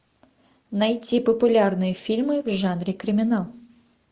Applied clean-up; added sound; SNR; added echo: none; none; none; none.